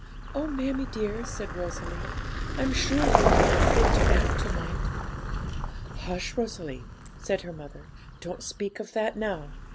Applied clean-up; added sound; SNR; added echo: none; Vehicle; -5 dB; none.